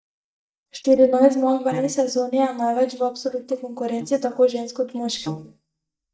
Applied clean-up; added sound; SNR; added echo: neural mask model DeepFilterNet 3.